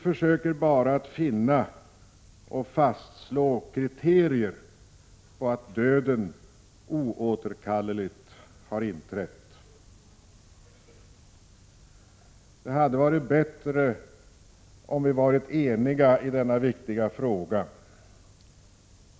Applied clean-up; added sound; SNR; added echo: none; none; none; none.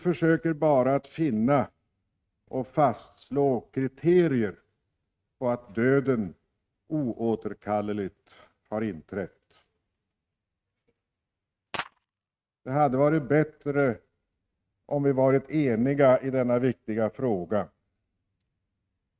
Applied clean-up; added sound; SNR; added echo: neural mask model RNNoise.